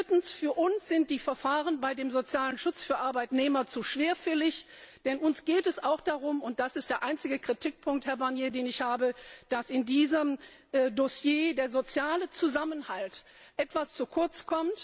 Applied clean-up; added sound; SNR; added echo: none; none; none; none.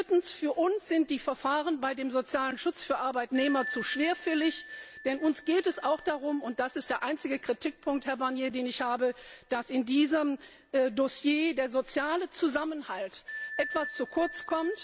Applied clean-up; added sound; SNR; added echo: none; Bell; 16 dB; none.